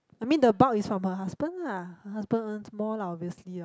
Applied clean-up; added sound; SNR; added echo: none; none; none; none.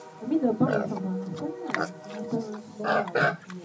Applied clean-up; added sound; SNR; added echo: none; Livestock, farm animals, working animals; 1 dB; reverberation time 0.4 s.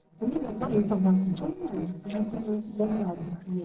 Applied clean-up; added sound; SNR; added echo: neural separator model SepFormer DNS4.